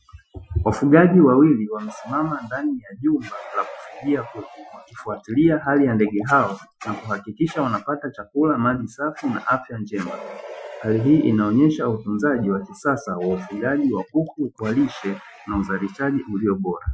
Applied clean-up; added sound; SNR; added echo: classical method Wiener filter.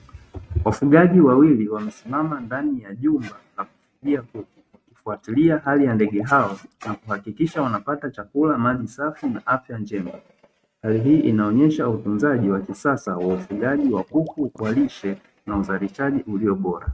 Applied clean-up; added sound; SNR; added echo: neural mask model RNNoise.